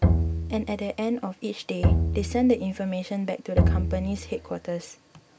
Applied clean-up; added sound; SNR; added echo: none; Bowed string instrument; -2 dB; none.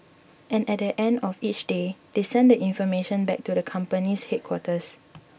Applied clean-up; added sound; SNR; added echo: none; none; none; none.